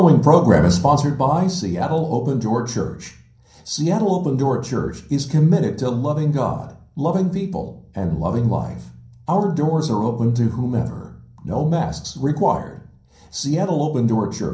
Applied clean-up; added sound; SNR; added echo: none; none; none; reverberation time 0.6 s.